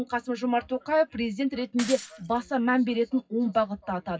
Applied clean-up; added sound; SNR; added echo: classical method WPE with log-MMSE.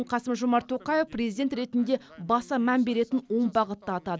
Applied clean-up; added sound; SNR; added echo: none; none; none; none.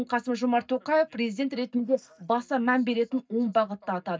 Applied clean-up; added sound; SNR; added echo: neural mask model DeepFilterNet 3.